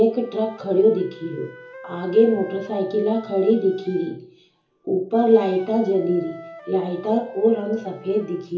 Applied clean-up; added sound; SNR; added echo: none; Wind instrument, woodwind instrument; 19 dB; reverberation time 0.7 s.